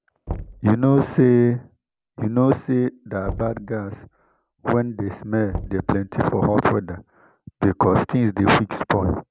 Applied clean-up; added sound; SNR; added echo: none; Knock; 16 dB; none.